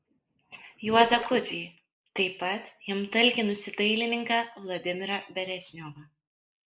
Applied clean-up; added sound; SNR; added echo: neural mask model Resemble Enhance denoiser.